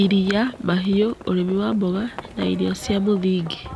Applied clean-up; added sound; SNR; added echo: none; Livestock, farm animals, working animals; 17 dB; none.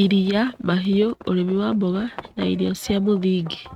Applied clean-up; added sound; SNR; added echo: neural mask model RNNoise.